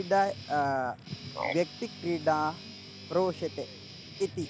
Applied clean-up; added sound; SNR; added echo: none; Guitar + Frog; 11 dB; none.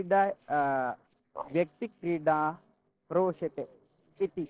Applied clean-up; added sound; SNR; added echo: neural separator model SepFormer DNS4.